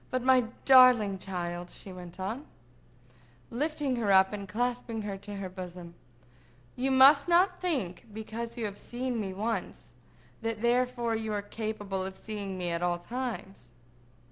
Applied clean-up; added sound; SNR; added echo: none; none; none; none.